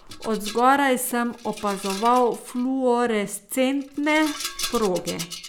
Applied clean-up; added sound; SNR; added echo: none; Rattle; 14 dB; none.